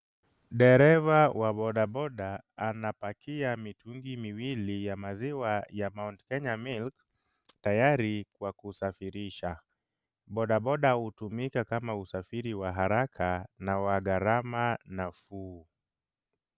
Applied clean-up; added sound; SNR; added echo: none; none; none; none.